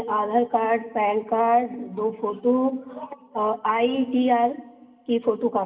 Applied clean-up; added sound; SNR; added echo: none; none; none; reverberation time 1.9 s.